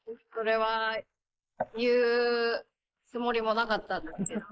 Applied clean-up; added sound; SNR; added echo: neural mask model Resemble Enhance denoiser.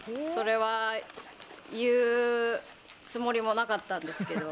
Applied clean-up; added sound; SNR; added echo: none; none; none; none.